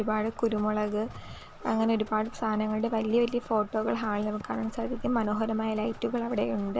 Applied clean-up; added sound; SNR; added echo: none; Livestock, farm animals, working animals; 17 dB; none.